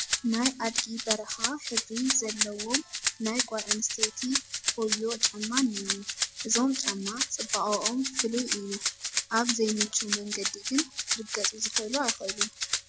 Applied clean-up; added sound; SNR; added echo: none; Rattle (instrument); 0 dB; none.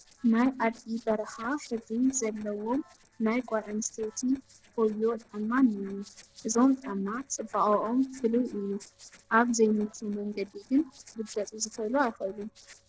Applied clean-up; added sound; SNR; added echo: neural separator model SepFormer DNS4.